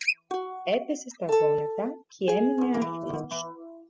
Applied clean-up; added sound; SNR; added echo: classical method spectral subtraction.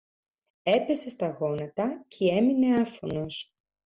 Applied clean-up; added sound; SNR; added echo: none; none; none; none.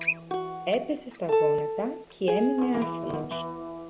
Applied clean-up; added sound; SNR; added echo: none; Acoustic guitar; -1 dB; none.